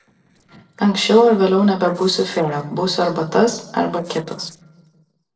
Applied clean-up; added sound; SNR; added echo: neural separator model SepFormer DNS4.